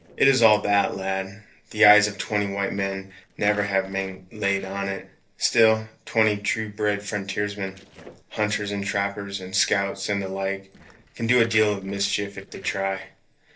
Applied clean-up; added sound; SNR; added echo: neural separator model SepFormer DNS4.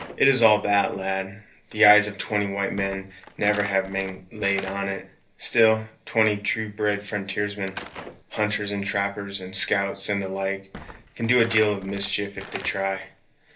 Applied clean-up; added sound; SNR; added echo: none; Slam / Wood; 18 dB; reverberation time 0.3 s.